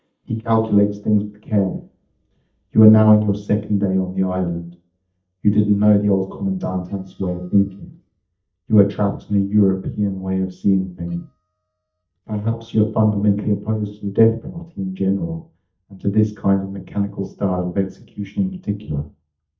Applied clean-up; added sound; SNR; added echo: neural mask model DeepFilterNet 3.